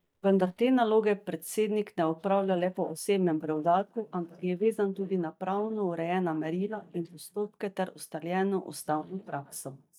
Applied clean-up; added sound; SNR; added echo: neural mask model DeepFilterNet 3.